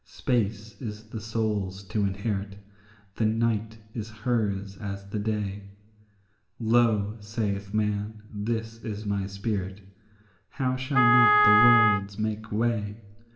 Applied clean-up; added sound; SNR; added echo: none; Wind instrument, woodwind instrument; -4 dB; reverberation time 0.8 s.